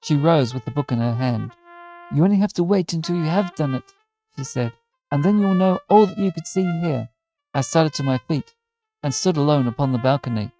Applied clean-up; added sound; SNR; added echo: neural mask model RNNoise.